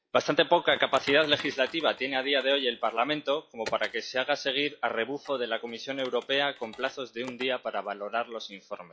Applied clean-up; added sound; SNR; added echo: classical method log-MMSE.